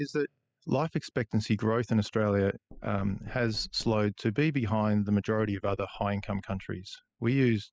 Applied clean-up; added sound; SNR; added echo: classical method spectral subtraction.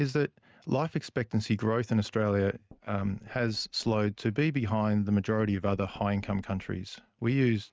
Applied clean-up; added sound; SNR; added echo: neural mask model RNNoise.